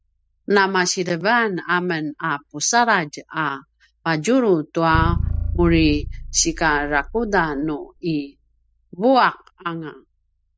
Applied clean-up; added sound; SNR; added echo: classical method spectral subtraction.